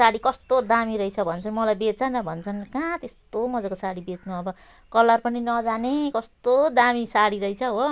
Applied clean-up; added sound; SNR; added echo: none; none; none; none.